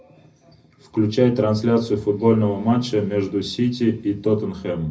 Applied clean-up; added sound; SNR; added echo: none; none; none; reverberation time 0.4 s.